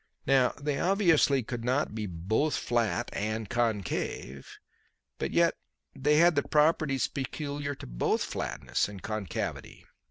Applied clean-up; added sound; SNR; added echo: none; none; none; none.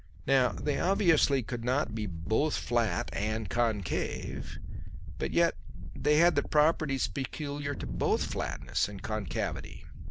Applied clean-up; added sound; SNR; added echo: none; Wind; 5 dB; none.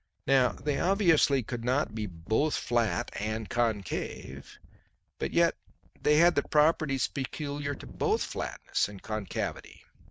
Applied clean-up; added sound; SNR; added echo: neural mask model RNNoise.